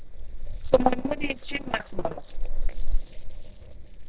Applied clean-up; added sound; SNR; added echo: neural separator model SepFormer DNS4.